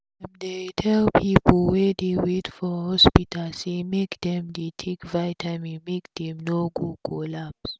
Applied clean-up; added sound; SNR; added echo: none; none; none; none.